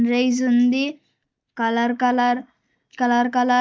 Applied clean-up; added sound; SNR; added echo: neural mask model DeepFilterNet 3.